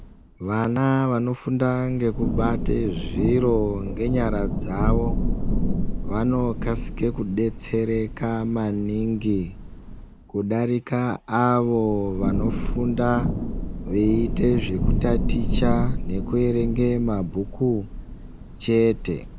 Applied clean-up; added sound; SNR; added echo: none; Thunder / Rain; 3 dB; none.